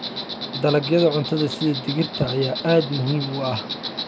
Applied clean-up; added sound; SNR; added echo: none; Insect; 8 dB; none.